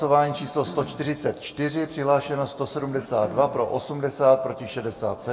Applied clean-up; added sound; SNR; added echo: none; Cough; 18 dB; reverberation time 0.6 s.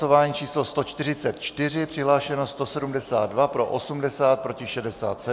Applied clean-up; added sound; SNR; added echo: none; none; none; none.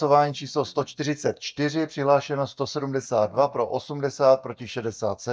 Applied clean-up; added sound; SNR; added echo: neural mask model DeepFilterNet 3.